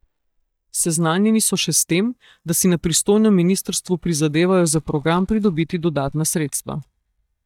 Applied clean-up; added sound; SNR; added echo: neural mask model DeepFilterNet 3.